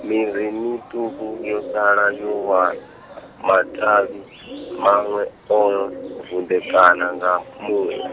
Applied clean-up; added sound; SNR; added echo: none; Bird; 13 dB; none.